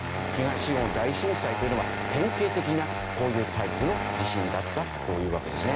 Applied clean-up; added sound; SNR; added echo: none; Engine starting; 1 dB; none.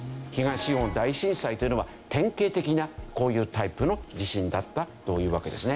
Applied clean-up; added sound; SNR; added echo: none; none; none; none.